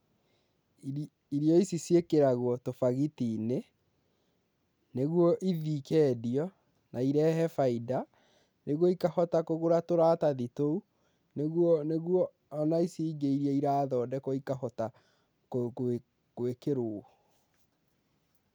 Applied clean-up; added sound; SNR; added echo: none; none; none; none.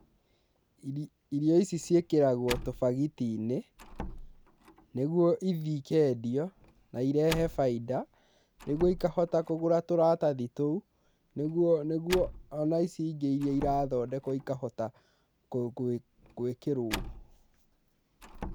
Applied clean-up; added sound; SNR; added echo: none; Slam; 15 dB; none.